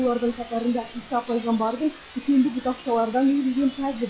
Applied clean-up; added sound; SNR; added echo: classical method log-MMSE.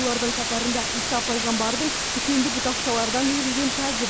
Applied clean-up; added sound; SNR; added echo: none; Water; 0 dB; none.